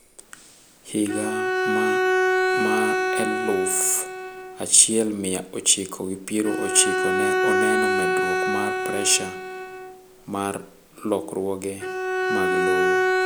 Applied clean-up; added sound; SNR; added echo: none; Bowed string instrument; -2 dB; none.